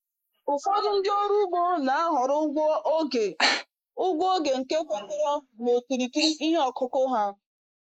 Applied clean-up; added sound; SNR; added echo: neural mask model Resemble Enhance denoiser.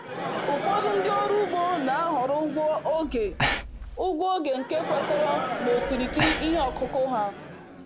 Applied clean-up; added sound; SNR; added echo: none; Breathing + Crowd; 4 dB; none.